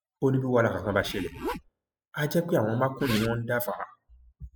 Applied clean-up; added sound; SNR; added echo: classical method spectral subtraction.